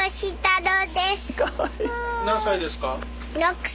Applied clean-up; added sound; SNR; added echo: none; none; none; none.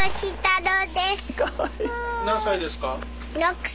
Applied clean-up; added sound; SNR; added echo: none; Gunshot, gunfire; 8 dB; none.